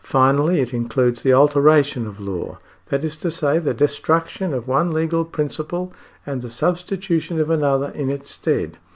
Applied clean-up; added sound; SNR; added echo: none; none; none; none.